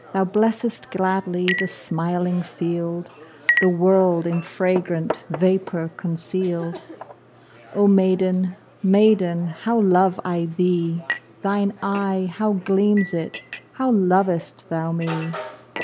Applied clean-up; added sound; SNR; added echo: none; Chink, clink; 11 dB; none.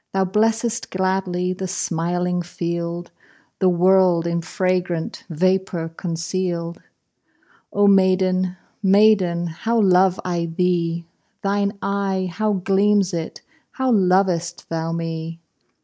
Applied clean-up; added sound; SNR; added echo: none; none; none; none.